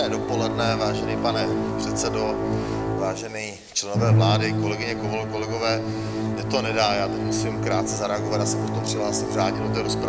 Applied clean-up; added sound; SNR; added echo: none; Musical instrument; -2 dB; none.